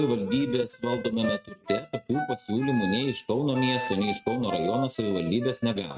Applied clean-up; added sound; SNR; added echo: neural mask model RNNoise.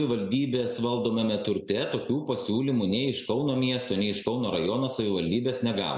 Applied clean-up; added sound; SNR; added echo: none; none; none; none.